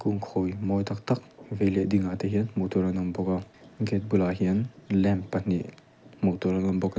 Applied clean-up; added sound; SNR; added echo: none; none; none; none.